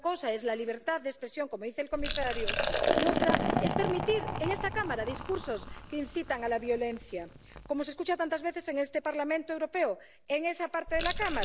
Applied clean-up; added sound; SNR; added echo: none; Liquid; 2 dB; none.